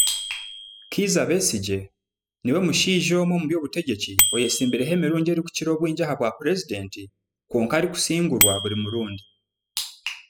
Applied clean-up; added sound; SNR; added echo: classical method spectral subtraction.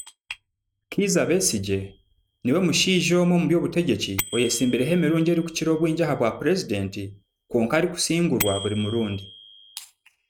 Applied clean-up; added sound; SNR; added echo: neural mask model RNNoise.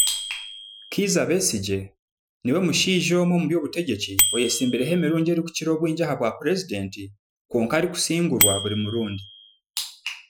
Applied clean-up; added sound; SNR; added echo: classical method Wiener filter.